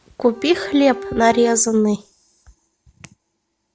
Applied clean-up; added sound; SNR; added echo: none; Bowed string instrument; 12 dB; none.